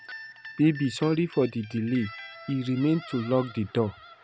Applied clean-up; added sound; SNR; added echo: none; Guitar; 18 dB; none.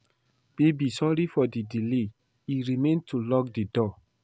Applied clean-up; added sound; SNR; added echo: none; none; none; none.